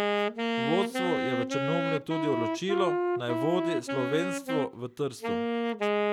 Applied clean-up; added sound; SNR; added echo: none; Wind instrument, woodwind instrument; -2 dB; none.